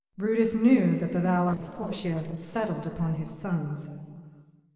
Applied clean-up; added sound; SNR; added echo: neural separator model SepFormer DNS4.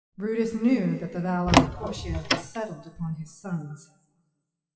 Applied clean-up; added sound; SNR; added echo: classical method WPE with log-MMSE.